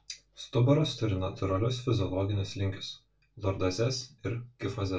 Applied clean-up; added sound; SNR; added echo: none; none; none; reverberation time 0.2 s.